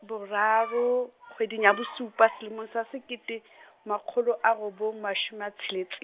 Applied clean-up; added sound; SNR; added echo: none; none; none; none.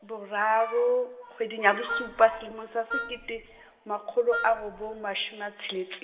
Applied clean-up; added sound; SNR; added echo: none; Wind instrument, woodwind instrument; 9 dB; reverberation time 1.3 s.